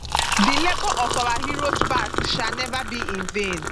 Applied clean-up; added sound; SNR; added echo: none; Liquid; -2 dB; none.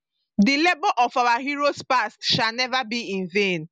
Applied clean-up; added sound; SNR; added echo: none; none; none; none.